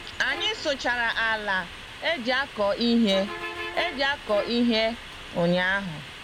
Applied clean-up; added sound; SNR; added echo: none; Bus; 12 dB; none.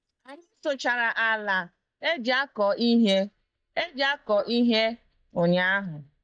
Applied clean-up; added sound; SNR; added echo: neural mask model DeepFilterNet 3.